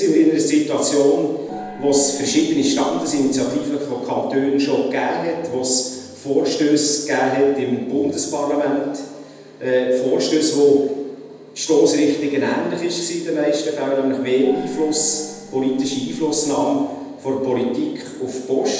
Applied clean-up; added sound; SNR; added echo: none; Gong; 17 dB; reverberation time 1.1 s.